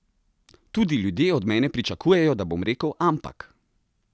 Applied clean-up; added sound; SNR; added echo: none; none; none; none.